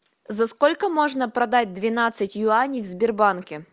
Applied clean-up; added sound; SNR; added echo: none; none; none; none.